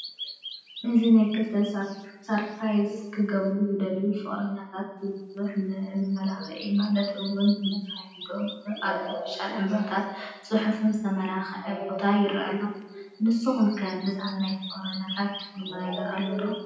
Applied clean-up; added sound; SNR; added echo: none; Bird vocalization, bird call, bird song; 18 dB; reverberation time 0.8 s.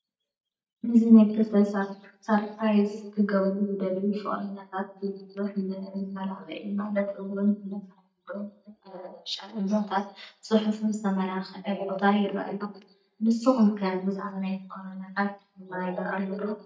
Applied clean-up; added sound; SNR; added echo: neural mask model DeepFilterNet 3.